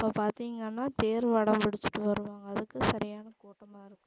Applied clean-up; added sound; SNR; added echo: neural mask model Resemble Enhance denoiser.